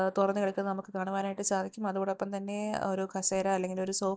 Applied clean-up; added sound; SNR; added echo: neural mask model DeepFilterNet 3.